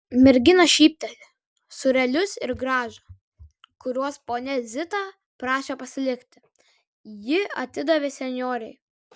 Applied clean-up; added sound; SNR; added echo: none; none; none; none.